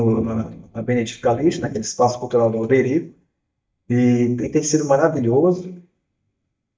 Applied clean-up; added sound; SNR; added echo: neural mask model DeepFilterNet 3.